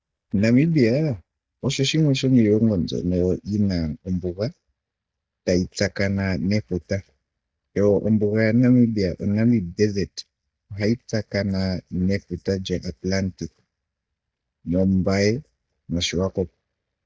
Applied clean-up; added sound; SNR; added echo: neural mask model DeepFilterNet 3.